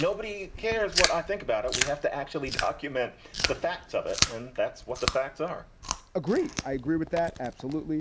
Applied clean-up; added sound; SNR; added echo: none; Chewing, mastication; 4 dB; none.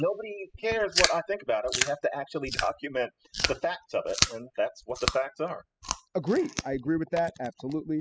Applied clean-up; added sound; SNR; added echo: classical method spectral subtraction.